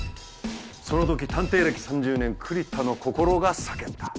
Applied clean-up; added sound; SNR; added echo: none; none; none; none.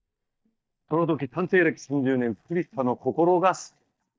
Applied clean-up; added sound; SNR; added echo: neural mask model DeepFilterNet 3.